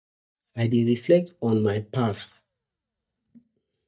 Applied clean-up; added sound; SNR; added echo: neural mask model DeepFilterNet 3.